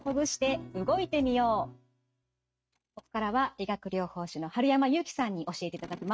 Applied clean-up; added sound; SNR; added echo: neural mask model RNNoise.